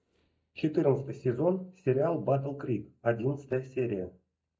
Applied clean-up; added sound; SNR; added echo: neural mask model DeepFilterNet 3.